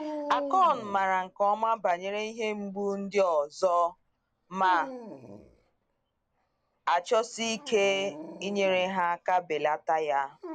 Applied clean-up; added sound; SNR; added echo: none; Dog; 15 dB; none.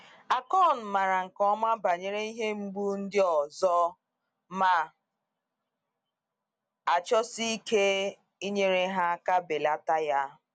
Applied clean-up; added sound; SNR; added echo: none; none; none; none.